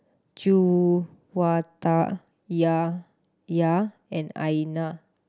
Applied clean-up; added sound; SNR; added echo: none; none; none; none.